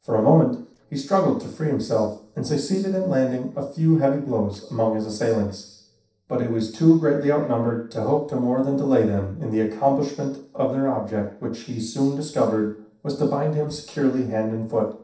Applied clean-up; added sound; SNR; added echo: neural separator model SepFormer DNS4.